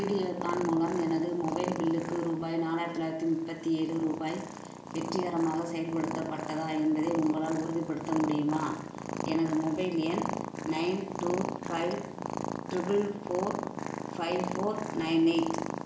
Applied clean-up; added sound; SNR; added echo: none; Purr; 6 dB; reverberation time 0.5 s.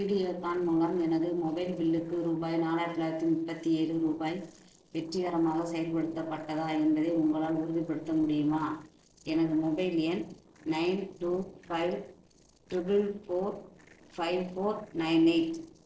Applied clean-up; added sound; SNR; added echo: neural separator model SepFormer DNS4.